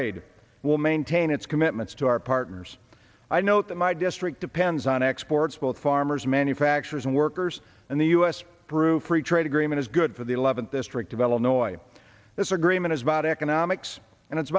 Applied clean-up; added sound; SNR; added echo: none; none; none; none.